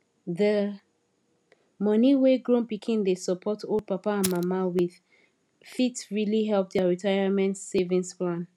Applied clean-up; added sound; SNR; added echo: none; Fire; 15 dB; none.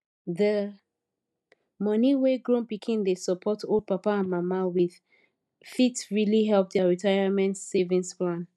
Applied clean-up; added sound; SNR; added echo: neural mask model DeepFilterNet 3.